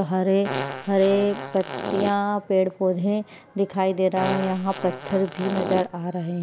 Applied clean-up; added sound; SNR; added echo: none; Fart; 7 dB; none.